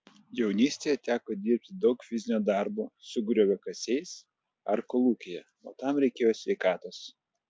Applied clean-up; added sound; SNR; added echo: none; none; none; none.